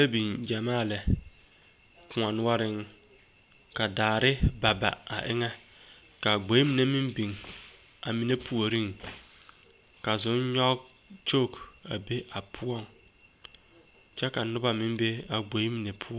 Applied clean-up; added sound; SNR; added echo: none; none; none; none.